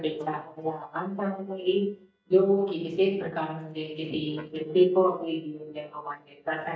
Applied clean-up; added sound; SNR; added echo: neural mask model DeepFilterNet 3.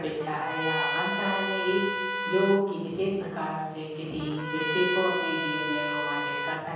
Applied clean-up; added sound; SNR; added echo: none; Trumpet; 3 dB; reverberation time 1.3 s.